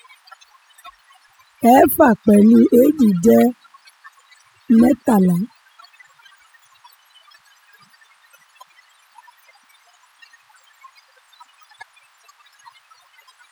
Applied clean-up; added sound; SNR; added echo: classical method spectral subtraction.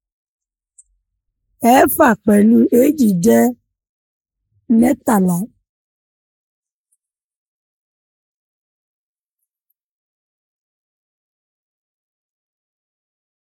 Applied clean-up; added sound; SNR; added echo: neural mask model Resemble Enhance denoiser.